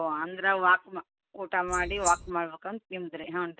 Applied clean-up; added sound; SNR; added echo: none; Wild animals; 6 dB; none.